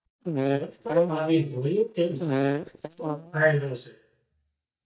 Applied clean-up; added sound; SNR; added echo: neural mask model DeepFilterNet 3.